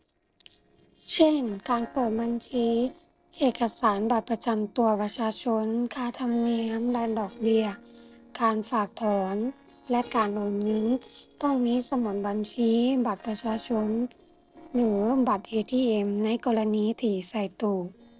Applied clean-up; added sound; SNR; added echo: neural separator model SepFormer DNS4.